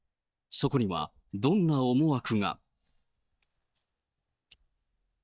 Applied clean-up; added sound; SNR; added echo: neural mask model DeepFilterNet 3.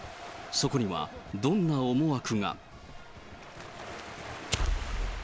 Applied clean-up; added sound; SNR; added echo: none; Waves, surf; 15 dB; none.